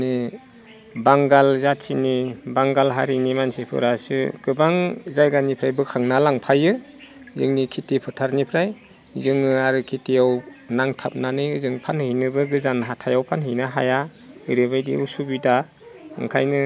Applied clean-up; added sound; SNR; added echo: none; none; none; none.